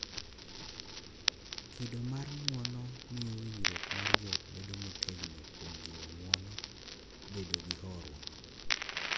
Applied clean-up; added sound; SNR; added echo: none; Crackle; -5 dB; none.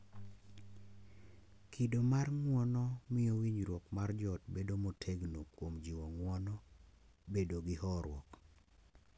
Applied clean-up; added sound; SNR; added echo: none; none; none; none.